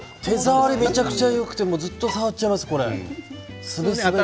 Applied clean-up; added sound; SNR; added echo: none; Bowed string instrument; 13 dB; none.